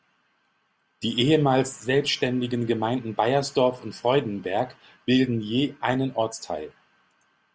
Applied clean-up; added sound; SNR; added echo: none; none; none; none.